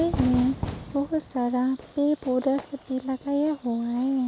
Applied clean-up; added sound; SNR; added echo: none; Fire / Fireworks; 11 dB; none.